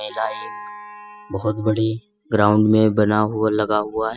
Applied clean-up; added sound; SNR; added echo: classical method spectral subtraction.